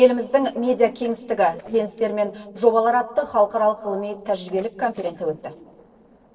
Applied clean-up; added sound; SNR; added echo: neural separator model SepFormer DNS4.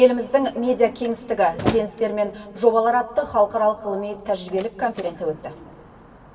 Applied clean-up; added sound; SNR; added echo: none; Slam; 14 dB; reverberation time 2.6 s.